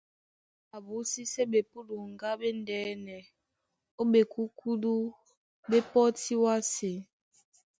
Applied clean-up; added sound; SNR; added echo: none; none; none; none.